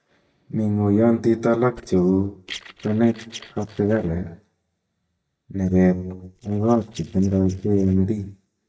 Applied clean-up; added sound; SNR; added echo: neural mask model DeepFilterNet 3.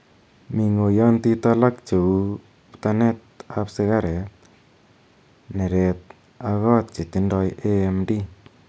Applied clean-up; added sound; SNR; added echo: none; none; none; none.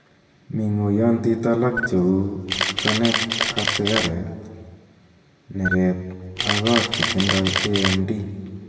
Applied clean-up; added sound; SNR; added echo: none; Camera; 2 dB; reverberation time 1.6 s.